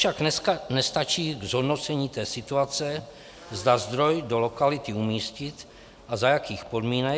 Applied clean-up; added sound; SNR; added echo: none; none; none; none.